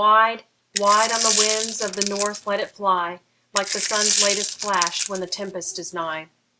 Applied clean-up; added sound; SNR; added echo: none; Coin (dropping); 2 dB; none.